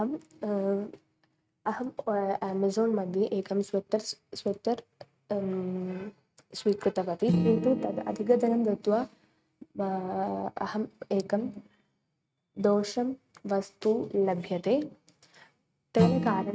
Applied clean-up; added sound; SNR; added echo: neural mask model RNNoise.